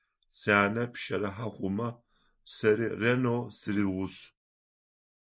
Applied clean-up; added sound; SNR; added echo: neural mask model Resemble Enhance denoiser.